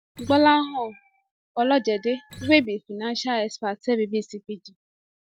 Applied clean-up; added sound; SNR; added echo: none; Acoustic guitar; 14 dB; none.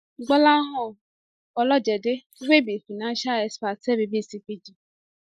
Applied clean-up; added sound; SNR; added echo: neural mask model Resemble Enhance denoiser.